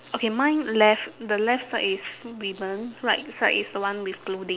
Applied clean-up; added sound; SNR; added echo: none; none; none; none.